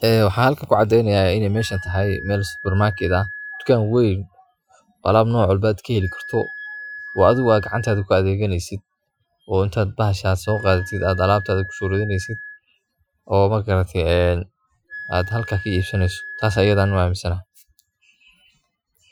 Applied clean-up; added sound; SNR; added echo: classical method Wiener filter.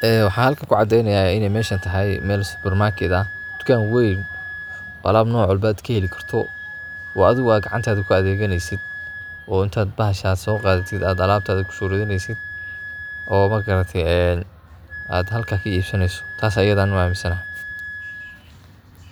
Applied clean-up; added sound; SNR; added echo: none; Wind instrument, woodwind instrument; 14 dB; none.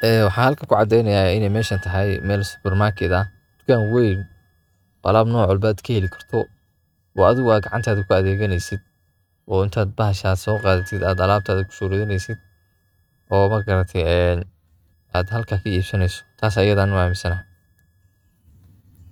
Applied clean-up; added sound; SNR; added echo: neural mask model RNNoise.